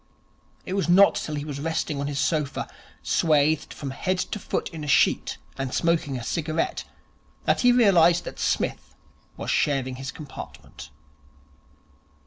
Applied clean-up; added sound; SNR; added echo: none; none; none; none.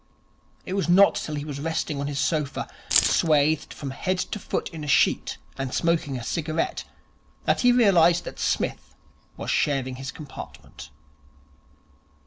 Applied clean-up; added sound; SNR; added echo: none; Keys jangling; -1 dB; none.